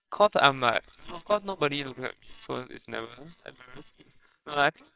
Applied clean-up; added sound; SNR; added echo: neural separator model SepFormer WHAMR!.